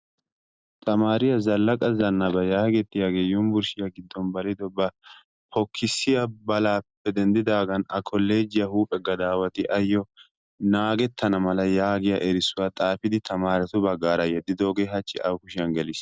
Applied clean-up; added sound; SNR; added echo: none; none; none; none.